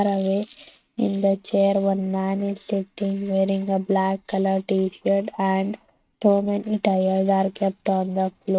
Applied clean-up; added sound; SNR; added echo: neural mask model RNNoise.